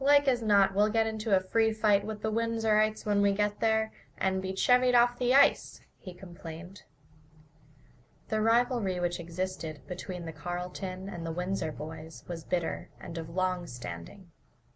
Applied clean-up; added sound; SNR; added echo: none; none; none; none.